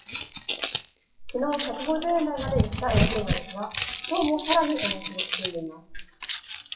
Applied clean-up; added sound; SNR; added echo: classical method WPE with log-MMSE.